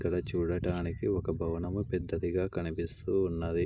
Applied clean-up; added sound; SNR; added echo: none; none; none; none.